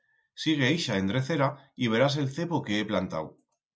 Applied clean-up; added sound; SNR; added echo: none; none; none; none.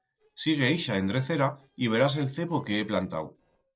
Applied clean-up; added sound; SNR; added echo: neural separator model SepFormer DNS4.